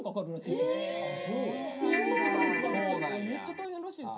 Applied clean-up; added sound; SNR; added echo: none; Ringtone / Keyboard (musical); -1 dB; reverberation time 0.3 s.